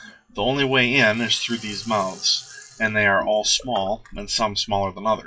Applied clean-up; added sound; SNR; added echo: classical method WPE with log-MMSE.